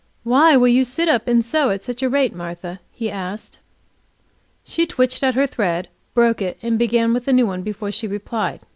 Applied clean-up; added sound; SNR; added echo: none; none; none; none.